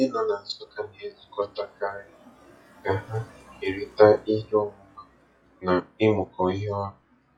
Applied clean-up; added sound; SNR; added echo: classical method log-MMSE.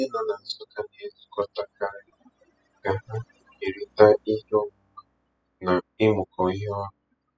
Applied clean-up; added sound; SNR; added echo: classical method spectral subtraction.